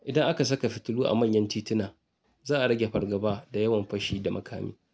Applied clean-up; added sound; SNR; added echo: none; none; none; none.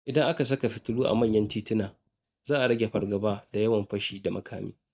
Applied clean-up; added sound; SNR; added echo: neural mask model DeepFilterNet 3.